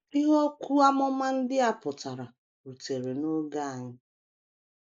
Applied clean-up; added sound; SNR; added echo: neural mask model Resemble Enhance denoiser.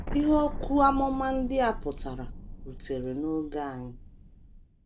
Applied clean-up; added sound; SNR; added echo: none; Explosion; 9 dB; none.